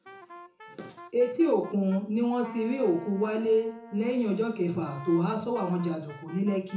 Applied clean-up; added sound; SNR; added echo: none; Wind instrument, woodwind instrument; 19 dB; reverberation time 0.6 s.